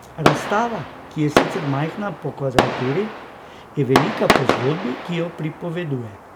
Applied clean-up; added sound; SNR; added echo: none; Fireworks; 0 dB; none.